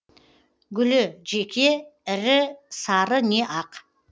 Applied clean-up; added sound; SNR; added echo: none; none; none; none.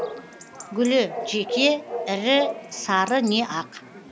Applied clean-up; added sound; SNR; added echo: none; Bark / Chatter / Chirp, tweet / Livestock, farm animals, working animals; 10 dB; none.